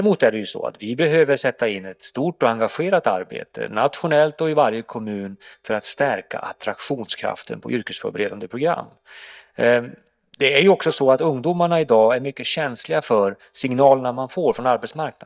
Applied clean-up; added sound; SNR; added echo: neural mask model DeepFilterNet 3.